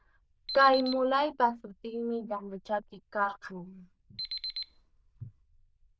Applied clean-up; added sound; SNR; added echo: neural diffusion model UNIVERSE++.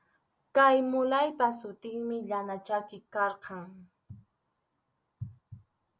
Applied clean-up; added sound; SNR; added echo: none; none; none; none.